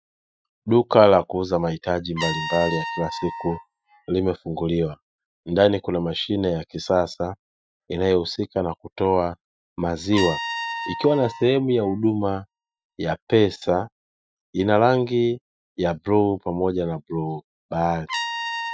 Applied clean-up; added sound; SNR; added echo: classical method Wiener filter.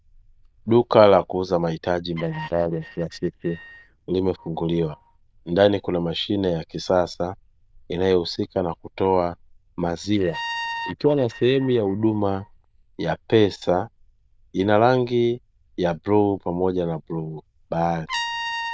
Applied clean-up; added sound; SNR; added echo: neural diffusion model UNIVERSE++.